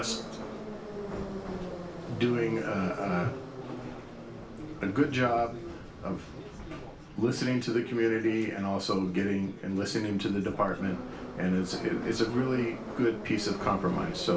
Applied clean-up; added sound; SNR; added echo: none; Subway, metro, underground; 9 dB; reverberation time 0.3 s.